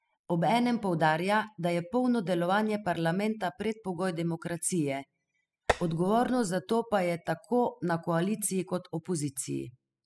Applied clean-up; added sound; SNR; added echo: classical method spectral subtraction.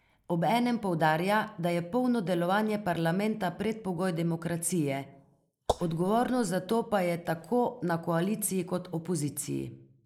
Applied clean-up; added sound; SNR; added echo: neural mask model Resemble Enhance denoiser.